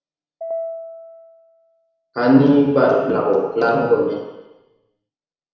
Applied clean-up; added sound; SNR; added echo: none; Piano; 13 dB; reverberation time 1.0 s.